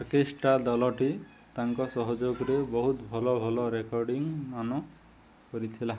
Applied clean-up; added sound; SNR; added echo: none; none; none; none.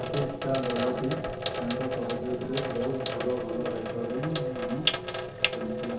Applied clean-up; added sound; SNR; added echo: none; Sink (filling or washing); -1 dB; reverberation time 0.6 s.